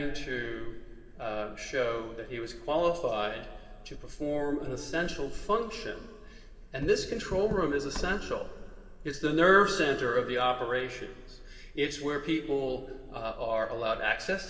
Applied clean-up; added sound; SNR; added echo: none; none; none; reverberation time 1.7 s.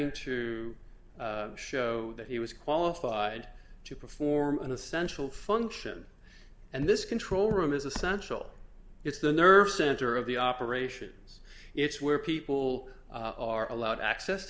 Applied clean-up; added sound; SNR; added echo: none; none; none; none.